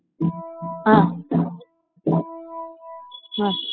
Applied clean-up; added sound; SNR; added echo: classical method spectral subtraction.